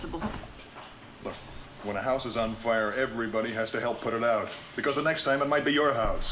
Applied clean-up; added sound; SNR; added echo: none; Wind / Car; 13 dB; none.